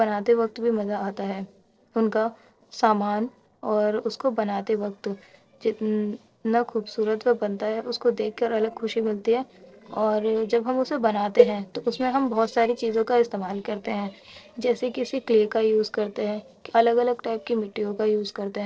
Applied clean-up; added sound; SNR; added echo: neural separator model SepFormer DNS4.